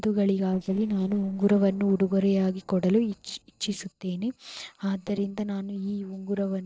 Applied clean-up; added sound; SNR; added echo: neural separator model SepFormer DNS4.